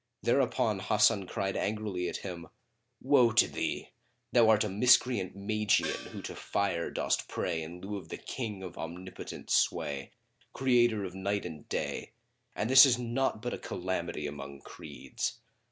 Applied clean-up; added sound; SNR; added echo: none; Gong; 11 dB; none.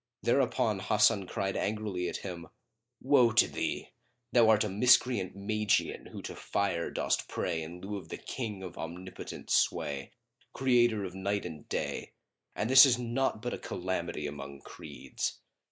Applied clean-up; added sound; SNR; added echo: neural mask model Resemble Enhance denoiser.